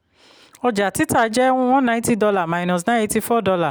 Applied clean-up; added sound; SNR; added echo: none; none; none; none.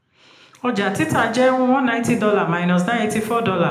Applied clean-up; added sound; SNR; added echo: none; none; none; reverberation time 0.7 s.